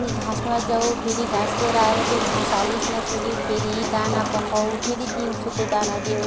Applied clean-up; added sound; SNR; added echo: none; Ocean + Acoustic guitar; 0 dB; none.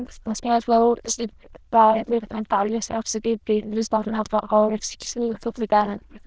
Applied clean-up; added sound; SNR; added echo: neural diffusion model UNIVERSE++.